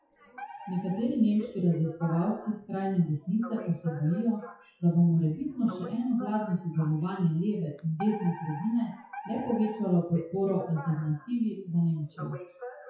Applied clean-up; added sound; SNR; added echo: classical method WPE with log-MMSE.